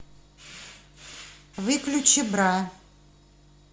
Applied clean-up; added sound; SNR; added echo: none; none; none; none.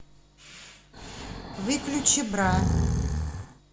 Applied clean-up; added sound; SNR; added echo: none; Breathing; -1 dB; none.